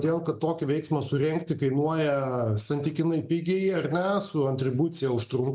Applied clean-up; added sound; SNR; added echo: none; none; none; none.